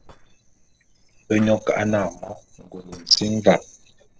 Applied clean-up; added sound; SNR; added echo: neural separator model SepFormer DNS4.